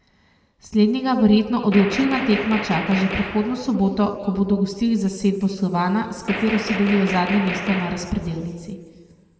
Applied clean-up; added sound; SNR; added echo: none; Gunshot, gunfire; 8 dB; reverberation time 1.8 s.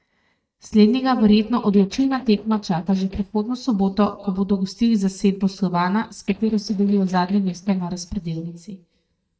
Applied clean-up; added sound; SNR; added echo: neural mask model DeepFilterNet 3.